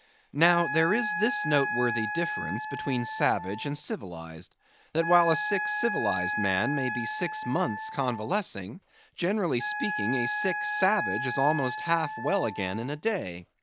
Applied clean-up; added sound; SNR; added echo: none; Wind instrument, woodwind instrument; 5 dB; none.